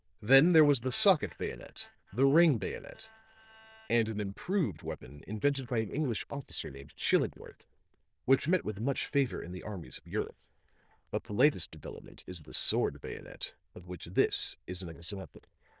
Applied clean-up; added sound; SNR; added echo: neural diffusion model UNIVERSE++.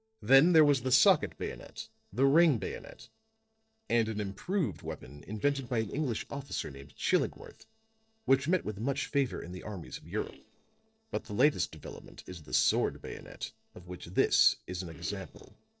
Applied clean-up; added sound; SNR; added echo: neural separator model SepFormer DNS4.